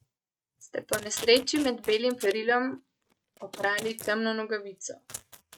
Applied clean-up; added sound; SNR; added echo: neural mask model RNNoise.